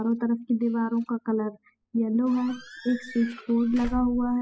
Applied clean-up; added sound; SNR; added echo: classical method spectral subtraction.